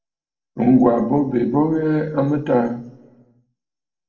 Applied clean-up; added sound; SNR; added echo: none; none; none; reverberation time 0.9 s.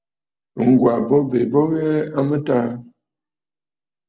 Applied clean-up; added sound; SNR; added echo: none; none; none; none.